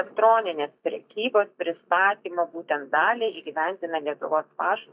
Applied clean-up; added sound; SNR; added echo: neural mask model DeepFilterNet 3.